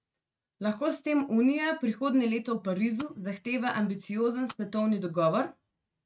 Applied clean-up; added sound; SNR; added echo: neural mask model RNNoise.